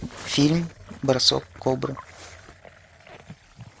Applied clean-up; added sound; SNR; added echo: neural separator model SepFormer DNS4.